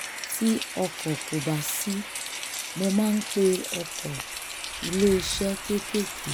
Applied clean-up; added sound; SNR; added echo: none; Rain; 7 dB; none.